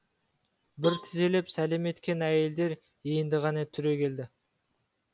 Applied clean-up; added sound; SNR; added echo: none; Cowbell; 14 dB; none.